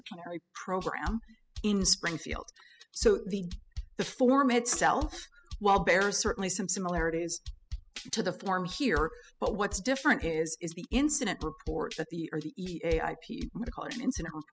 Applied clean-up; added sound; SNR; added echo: classical method spectral subtraction.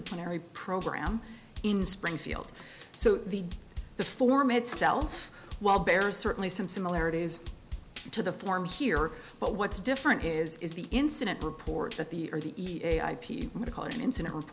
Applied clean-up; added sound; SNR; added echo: none; Drum kit; 12 dB; none.